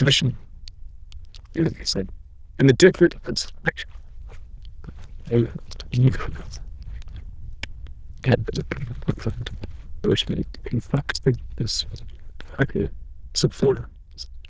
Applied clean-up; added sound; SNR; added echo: neural diffusion model UNIVERSE++.